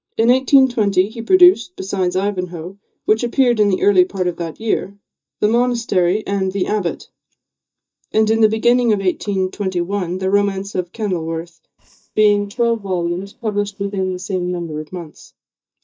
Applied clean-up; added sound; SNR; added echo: neural mask model DeepFilterNet 3.